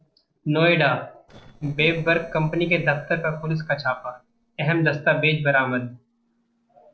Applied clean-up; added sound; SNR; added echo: neural separator model SepFormer DNS4.